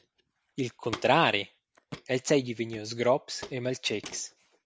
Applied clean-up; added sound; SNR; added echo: none; Walk, footsteps; 18 dB; none.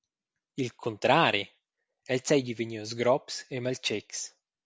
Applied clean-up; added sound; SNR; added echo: none; none; none; none.